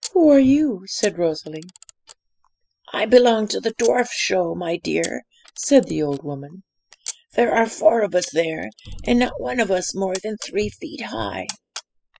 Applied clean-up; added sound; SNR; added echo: classical method spectral subtraction.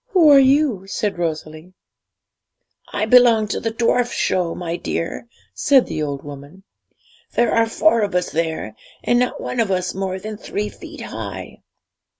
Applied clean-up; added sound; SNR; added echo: none; none; none; none.